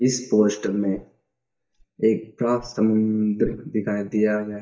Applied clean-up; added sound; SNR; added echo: neural mask model DeepFilterNet 3.